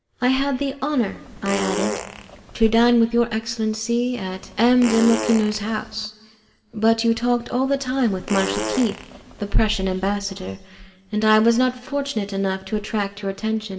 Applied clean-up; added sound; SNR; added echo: none; Fart; 8 dB; reverberation time 1.3 s.